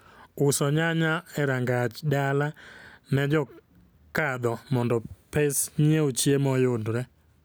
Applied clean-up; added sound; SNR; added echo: none; none; none; none.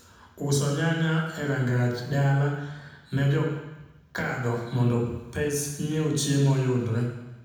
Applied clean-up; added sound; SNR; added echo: none; none; none; reverberation time 1.0 s.